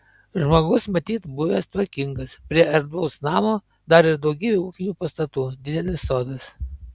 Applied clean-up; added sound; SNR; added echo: none; none; none; none.